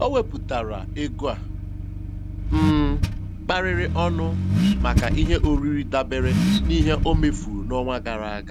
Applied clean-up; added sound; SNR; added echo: none; Accelerating, revving, vroom / Car; -2 dB; none.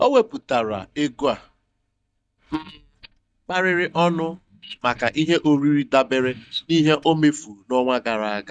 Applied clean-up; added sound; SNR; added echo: neural mask model DeepFilterNet 3.